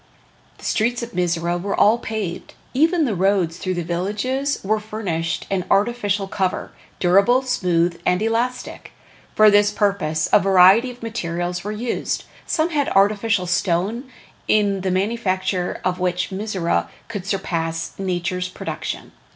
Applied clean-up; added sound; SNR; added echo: none; none; none; none.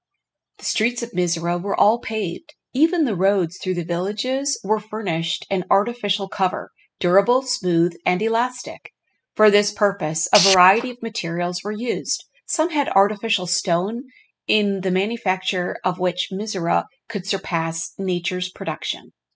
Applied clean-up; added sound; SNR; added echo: classical method spectral subtraction.